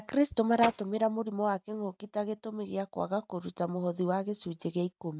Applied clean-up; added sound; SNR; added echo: neural mask model RNNoise.